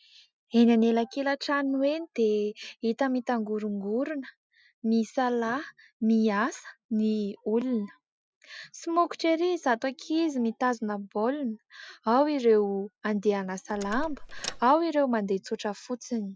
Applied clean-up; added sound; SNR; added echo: none; Door; 9 dB; none.